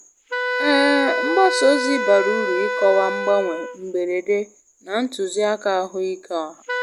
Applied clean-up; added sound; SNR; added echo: none; Wind instrument, woodwind instrument; 4 dB; none.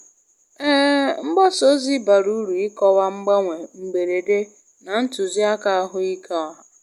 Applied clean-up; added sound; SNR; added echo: none; none; none; none.